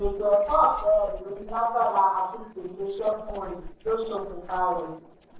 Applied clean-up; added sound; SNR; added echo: neural separator model SepFormer DNS4.